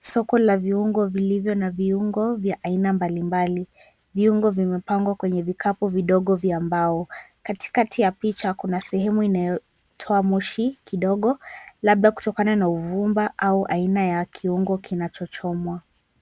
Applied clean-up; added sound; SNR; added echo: none; none; none; none.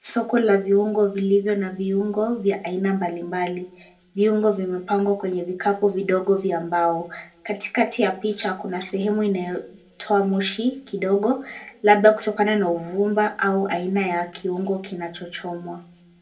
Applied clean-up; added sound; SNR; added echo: none; none; none; reverberation time 0.2 s.